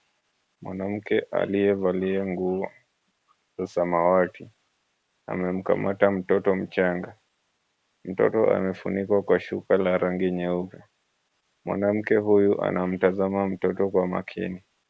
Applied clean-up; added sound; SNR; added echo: none; none; none; none.